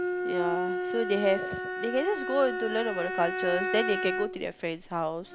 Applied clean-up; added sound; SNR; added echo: none; Bowed string instrument; 2 dB; none.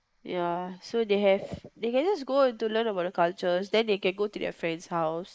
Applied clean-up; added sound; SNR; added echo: neural mask model Resemble Enhance denoiser.